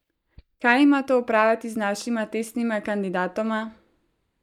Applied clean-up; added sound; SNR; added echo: neural mask model DeepFilterNet 3.